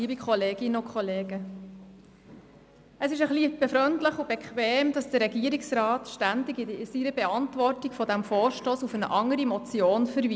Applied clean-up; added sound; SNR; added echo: none; none; none; none.